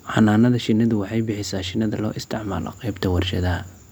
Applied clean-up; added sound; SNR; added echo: none; none; none; none.